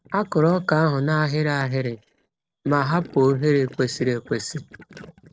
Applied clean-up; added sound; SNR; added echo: neural separator model SepFormer DNS4.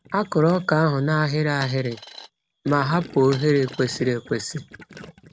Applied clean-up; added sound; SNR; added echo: none; Gurgling + Coin (dropping); 19 dB; none.